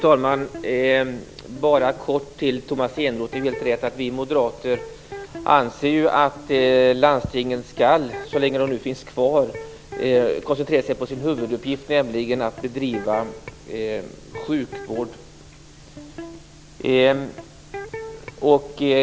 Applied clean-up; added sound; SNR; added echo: none; Electric guitar; 17 dB; none.